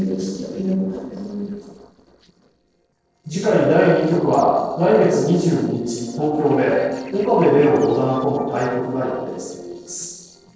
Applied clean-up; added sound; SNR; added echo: neural separator model SepFormer DNS4.